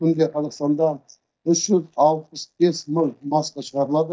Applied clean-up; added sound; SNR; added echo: neural mask model DeepFilterNet 3.